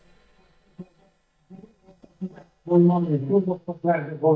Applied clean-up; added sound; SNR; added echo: neural mask model DeepFilterNet 3.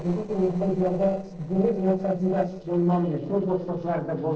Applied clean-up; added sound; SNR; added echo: neural separator model SepFormer DNS4.